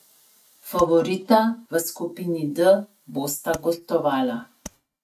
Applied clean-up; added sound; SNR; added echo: neural mask model RNNoise.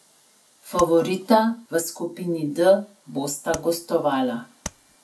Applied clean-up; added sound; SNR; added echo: none; Tap; 13 dB; none.